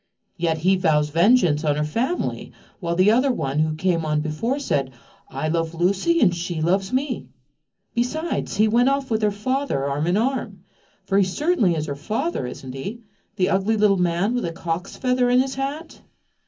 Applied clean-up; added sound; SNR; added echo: none; none; none; reverberation time 0.3 s.